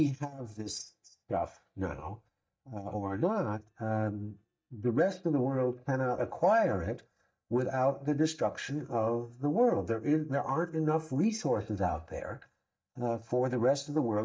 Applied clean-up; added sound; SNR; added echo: neural mask model DeepFilterNet 3.